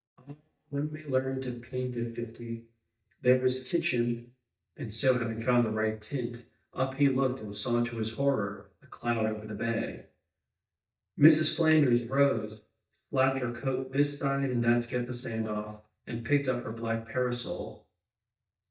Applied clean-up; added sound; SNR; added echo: neural mask model DeepFilterNet 3.